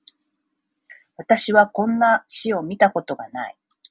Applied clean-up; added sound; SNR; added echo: none; none; none; none.